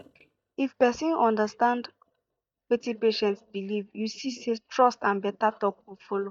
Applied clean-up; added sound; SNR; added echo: neural mask model DeepFilterNet 3.